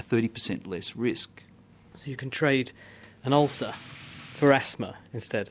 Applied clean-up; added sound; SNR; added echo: none; Rain; 15 dB; none.